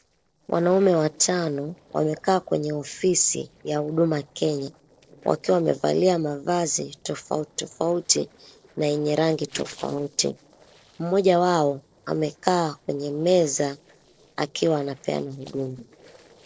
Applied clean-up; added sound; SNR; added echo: neural separator model SepFormer DNS4.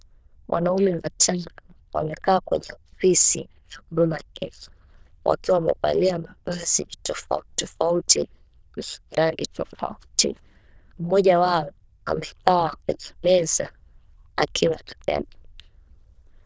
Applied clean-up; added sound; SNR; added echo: neural diffusion model UNIVERSE++.